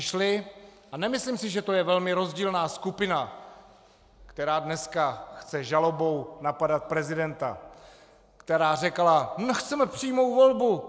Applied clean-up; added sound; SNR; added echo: none; none; none; none.